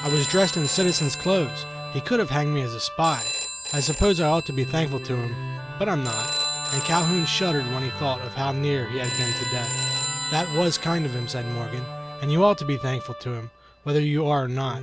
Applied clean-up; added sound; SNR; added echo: none; Telephone + Musical instrument; 6 dB; none.